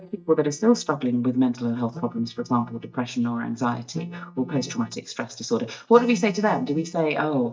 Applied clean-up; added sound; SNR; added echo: neural mask model DeepFilterNet 3.